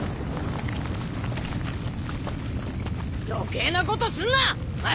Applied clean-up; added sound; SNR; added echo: none; Gunshot, gunfire; 20 dB; none.